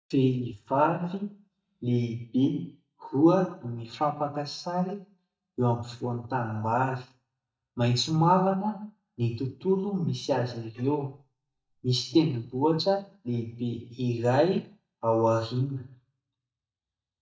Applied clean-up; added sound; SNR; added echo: neural mask model DeepFilterNet 3.